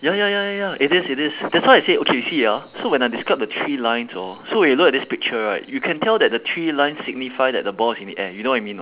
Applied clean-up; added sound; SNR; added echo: none; none; none; none.